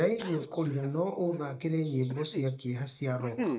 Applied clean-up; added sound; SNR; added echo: neural mask model DeepFilterNet 3.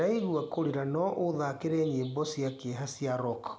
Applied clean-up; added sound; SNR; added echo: none; none; none; none.